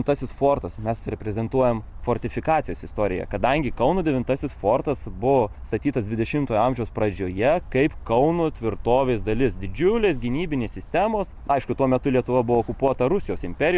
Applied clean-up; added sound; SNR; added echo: none; none; none; none.